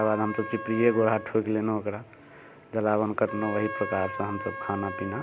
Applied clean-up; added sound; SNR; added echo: none; Trumpet; 11 dB; none.